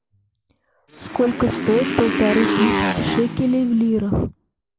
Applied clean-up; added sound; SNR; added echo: none; Motorcycle; 3 dB; none.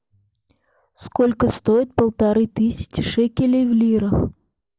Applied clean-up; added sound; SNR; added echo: none; none; none; none.